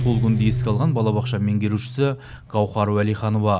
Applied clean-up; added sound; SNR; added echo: none; Guitar; 6 dB; none.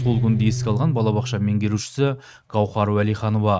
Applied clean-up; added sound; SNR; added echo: neural mask model RNNoise.